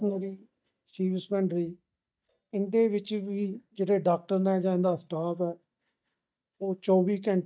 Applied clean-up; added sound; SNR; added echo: neural mask model DeepFilterNet 3.